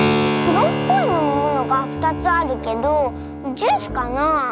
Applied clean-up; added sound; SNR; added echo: none; Keyboard (musical); 3 dB; none.